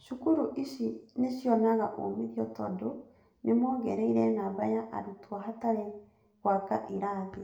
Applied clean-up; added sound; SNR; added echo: none; none; none; reverberation time 0.5 s.